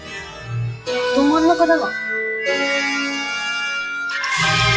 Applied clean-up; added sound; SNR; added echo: classical method log-MMSE.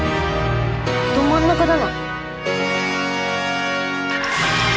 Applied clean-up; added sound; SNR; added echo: none; none; none; none.